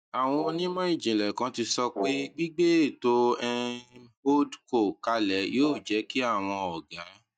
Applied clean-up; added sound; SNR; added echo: neural mask model DeepFilterNet 3.